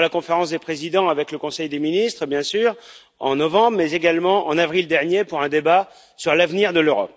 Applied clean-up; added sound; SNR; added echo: none; none; none; none.